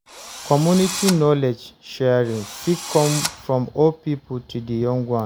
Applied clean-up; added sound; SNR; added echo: none; Drill; 10 dB; none.